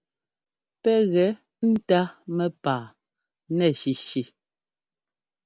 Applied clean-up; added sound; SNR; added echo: none; none; none; none.